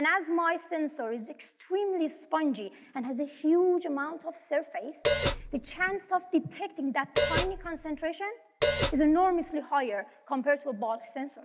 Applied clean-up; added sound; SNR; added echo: none; Hi-hat; -2 dB; none.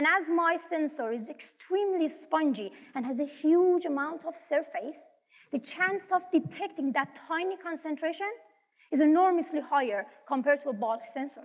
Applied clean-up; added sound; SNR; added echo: none; none; none; none.